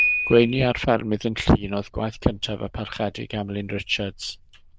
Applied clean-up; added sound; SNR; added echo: neural diffusion model UNIVERSE++.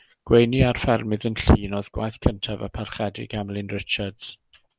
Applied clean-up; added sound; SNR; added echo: none; none; none; none.